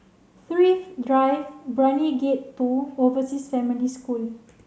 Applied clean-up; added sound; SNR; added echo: none; none; none; none.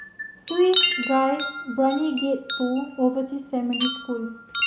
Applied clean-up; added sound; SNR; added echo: none; Wind chime; 3 dB; none.